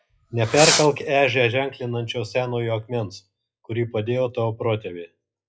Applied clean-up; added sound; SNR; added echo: classical method log-MMSE.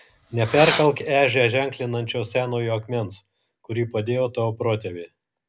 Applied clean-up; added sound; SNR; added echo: none; Fireworks; 2 dB; none.